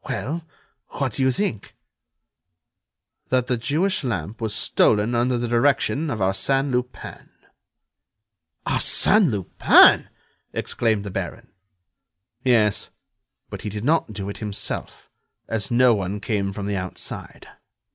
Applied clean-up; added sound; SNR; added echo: none; none; none; none.